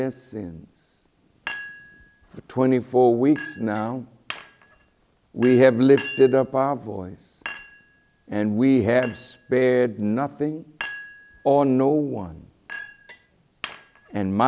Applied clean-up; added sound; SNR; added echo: none; Chink, clink; 18 dB; none.